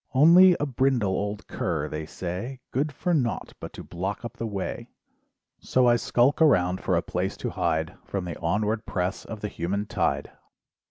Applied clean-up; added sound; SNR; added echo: none; none; none; none.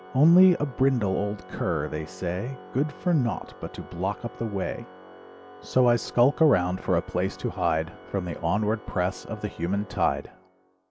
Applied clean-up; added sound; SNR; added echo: none; Organ; 19 dB; none.